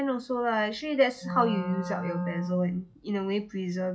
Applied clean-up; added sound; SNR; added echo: classical method log-MMSE.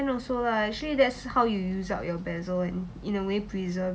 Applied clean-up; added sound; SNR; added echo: none; none; none; none.